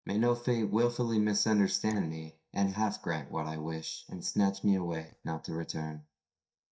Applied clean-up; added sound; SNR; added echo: neural mask model DeepFilterNet 3.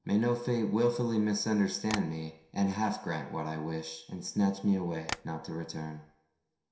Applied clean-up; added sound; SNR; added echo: none; Tap; 12 dB; reverberation time 0.7 s.